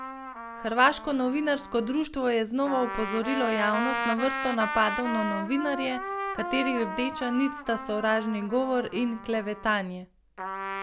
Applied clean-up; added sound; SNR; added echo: none; Trumpet; 7 dB; none.